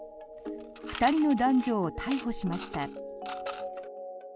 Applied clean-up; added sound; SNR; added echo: none; Coin (dropping) / Mechanisms; 13 dB; none.